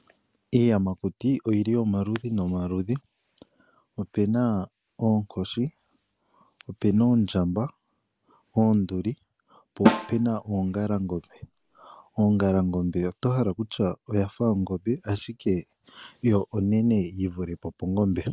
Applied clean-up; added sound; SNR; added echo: none; Snare drum; 2 dB; none.